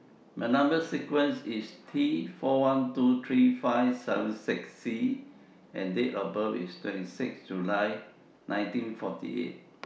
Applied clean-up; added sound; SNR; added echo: none; none; none; none.